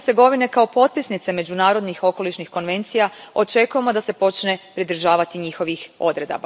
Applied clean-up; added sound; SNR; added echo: none; none; none; none.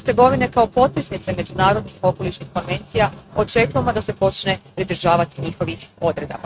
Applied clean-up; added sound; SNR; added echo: neural mask model RNNoise.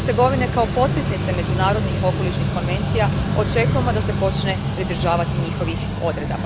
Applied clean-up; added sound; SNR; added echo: none; Mechanical fan; -2 dB; none.